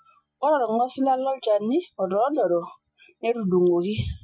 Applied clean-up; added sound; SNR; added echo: classical method Wiener filter.